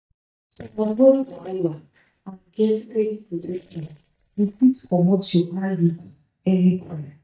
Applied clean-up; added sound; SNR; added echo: neural mask model DeepFilterNet 3.